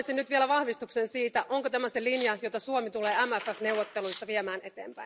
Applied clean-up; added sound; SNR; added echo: none; Cutlery, silverware; 5 dB; none.